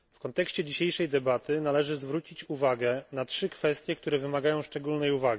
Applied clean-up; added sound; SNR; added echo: none; none; none; none.